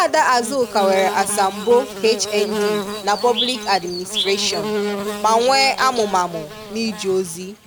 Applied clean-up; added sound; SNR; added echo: none; Buzz / Bird; 7 dB; none.